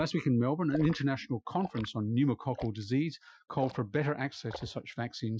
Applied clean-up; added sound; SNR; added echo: classical method Wiener filter.